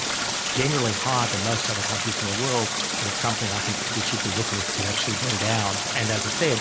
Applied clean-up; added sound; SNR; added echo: none; Stream; -1 dB; none.